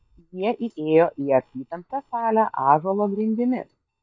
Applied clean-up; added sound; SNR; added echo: neural mask model DeepFilterNet 3.